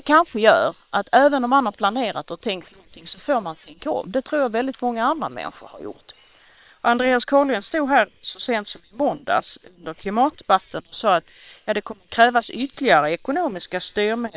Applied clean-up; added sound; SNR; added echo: neural separator model SepFormer WHAM!.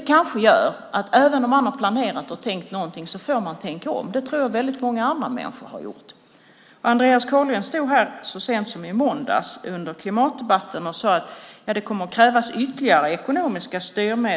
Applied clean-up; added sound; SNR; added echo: none; none; none; none.